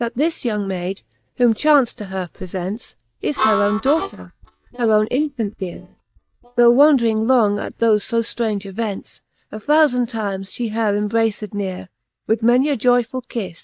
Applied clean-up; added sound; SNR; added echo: neural mask model DeepFilterNet 3.